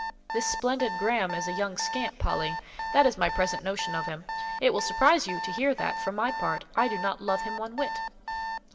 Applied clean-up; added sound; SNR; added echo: none; Alarm; 6 dB; reverberation time 1.9 s.